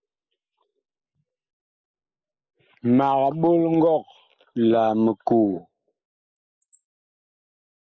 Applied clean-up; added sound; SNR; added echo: neural mask model Resemble Enhance denoiser.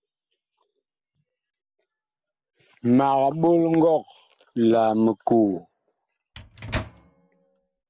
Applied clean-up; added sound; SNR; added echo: none; Microwave oven; 11 dB; none.